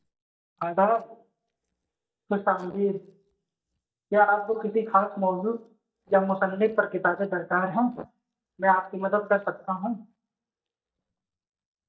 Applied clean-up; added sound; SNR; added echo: neural mask model DeepFilterNet 3.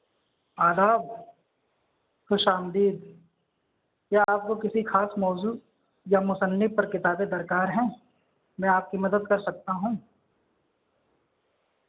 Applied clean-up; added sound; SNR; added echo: none; none; none; none.